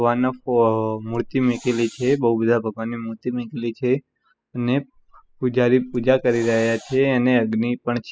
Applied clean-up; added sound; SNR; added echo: classical method spectral subtraction.